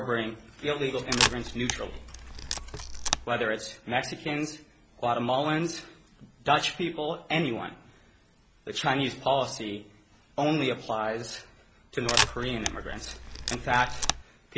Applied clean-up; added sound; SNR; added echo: none; Camera; 0 dB; none.